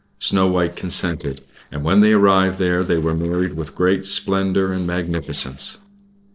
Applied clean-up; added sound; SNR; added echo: neural separator model SepFormer DNS4.